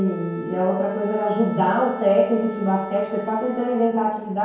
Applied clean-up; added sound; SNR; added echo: none; Wind instrument, woodwind instrument; 13 dB; reverberation time 1.0 s.